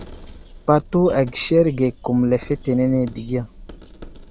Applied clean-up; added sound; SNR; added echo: none; Coin (dropping); 18 dB; none.